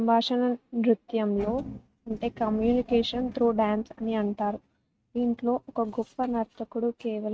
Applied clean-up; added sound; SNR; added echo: neural mask model RNNoise.